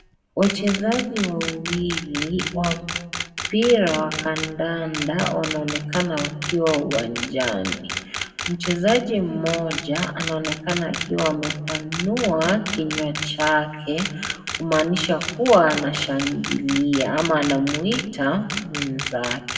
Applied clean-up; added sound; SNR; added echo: none; Camera; 8 dB; reverberation time 1.1 s.